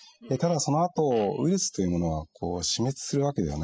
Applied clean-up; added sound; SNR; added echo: classical method spectral subtraction.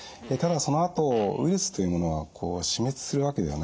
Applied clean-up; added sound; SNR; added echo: none; Fart; 20 dB; none.